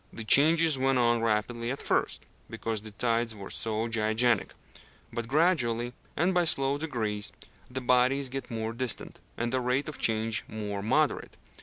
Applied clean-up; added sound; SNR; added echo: none; Tambourine; 20 dB; none.